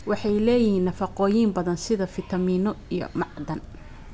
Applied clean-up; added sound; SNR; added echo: none; none; none; none.